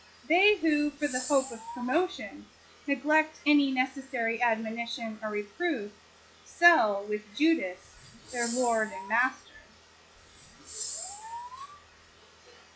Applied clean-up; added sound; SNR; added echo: classical method log-MMSE.